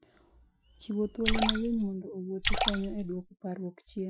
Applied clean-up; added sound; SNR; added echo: classical method Wiener filter.